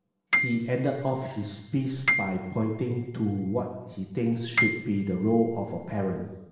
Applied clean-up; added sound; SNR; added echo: none; Piano; 3 dB; reverberation time 0.9 s.